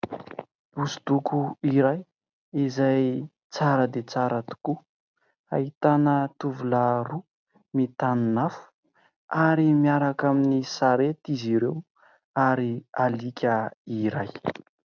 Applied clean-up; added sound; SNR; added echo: none; none; none; none.